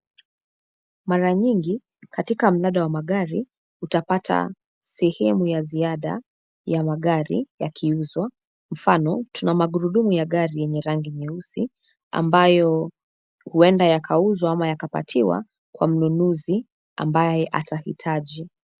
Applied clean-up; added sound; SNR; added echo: none; none; none; none.